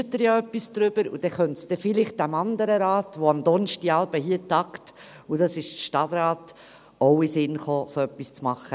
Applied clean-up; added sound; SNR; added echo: none; none; none; none.